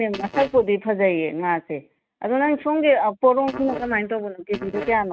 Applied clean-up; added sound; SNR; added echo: neural mask model RNNoise.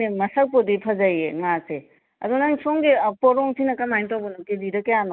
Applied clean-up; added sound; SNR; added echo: none; none; none; none.